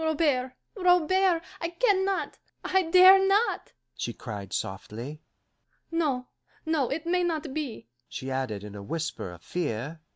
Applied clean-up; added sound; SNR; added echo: none; none; none; none.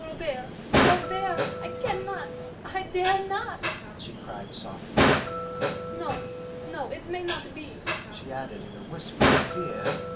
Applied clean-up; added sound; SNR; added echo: none; Dishes, pots, and pans; -5 dB; reverberation time 0.3 s.